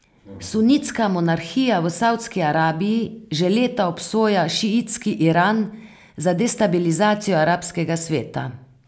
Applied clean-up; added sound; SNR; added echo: none; none; none; none.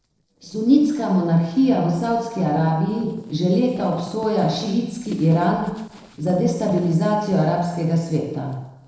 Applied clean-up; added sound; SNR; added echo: neural separator model SepFormer DNS4.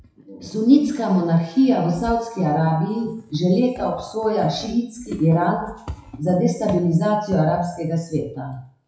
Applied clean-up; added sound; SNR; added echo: classical method WPE with log-MMSE.